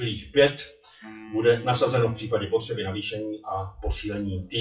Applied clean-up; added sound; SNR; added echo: classical method WPE with log-MMSE.